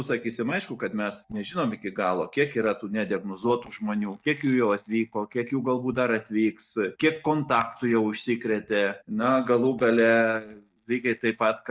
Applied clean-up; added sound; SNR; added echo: neural mask model DeepFilterNet 3.